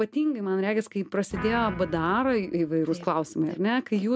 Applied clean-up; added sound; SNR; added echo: none; Guitar; 14 dB; none.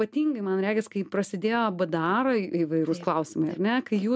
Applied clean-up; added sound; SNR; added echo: none; none; none; none.